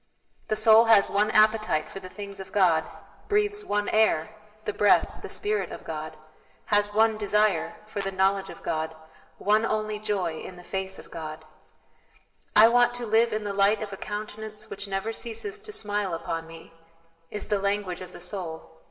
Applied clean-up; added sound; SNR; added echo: neural separator model SepFormer DNS4.